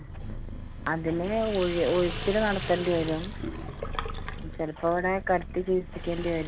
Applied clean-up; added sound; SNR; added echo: none; Purr + Sink (filling or washing) / Water tap, faucet; 6 dB; none.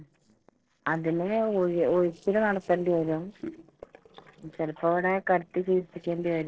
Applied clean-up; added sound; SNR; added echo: neural separator model SepFormer DNS4.